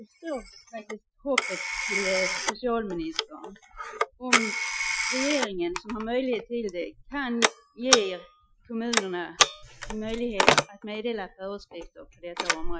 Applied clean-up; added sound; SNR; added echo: classical method Wiener filter.